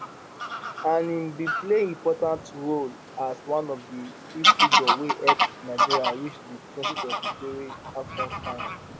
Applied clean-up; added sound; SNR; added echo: none; Bird vocalization, bird call, bird song / Fowl; -3 dB; none.